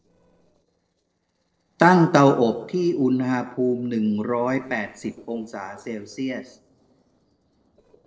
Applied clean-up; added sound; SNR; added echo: neural separator model SepFormer DNS4.